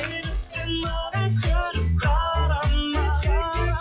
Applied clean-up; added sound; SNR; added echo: classical method log-MMSE.